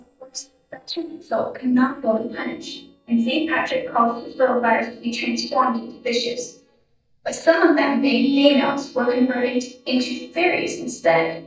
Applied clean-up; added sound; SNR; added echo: neural mask model DeepFilterNet 3.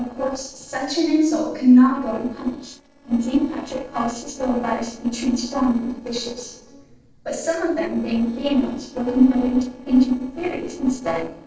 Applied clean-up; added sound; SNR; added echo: neural separator model SepFormer DNS4.